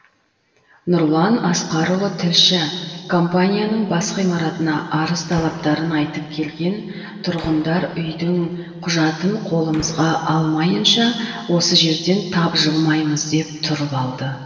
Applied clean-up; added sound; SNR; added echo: none; Gunshot, gunfire; 19 dB; reverberation time 2.3 s.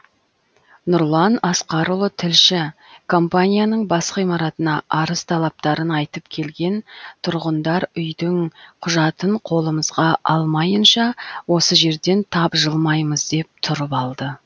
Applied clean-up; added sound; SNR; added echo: none; none; none; none.